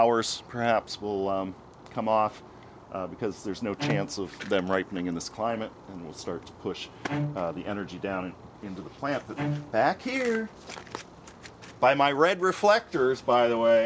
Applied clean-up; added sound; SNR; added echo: none; Bowed string instrument; 9 dB; none.